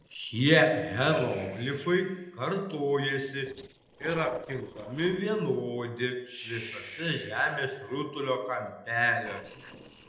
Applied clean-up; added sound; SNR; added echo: neural separator model SepFormer DNS4.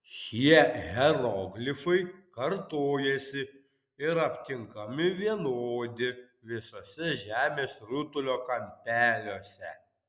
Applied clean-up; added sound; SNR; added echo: none; none; none; none.